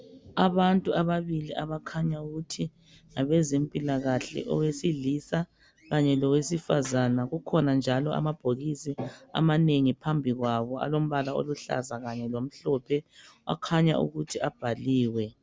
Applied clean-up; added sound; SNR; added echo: none; none; none; none.